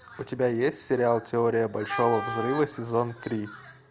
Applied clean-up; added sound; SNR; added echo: none; Wind instrument, woodwind instrument; 9 dB; none.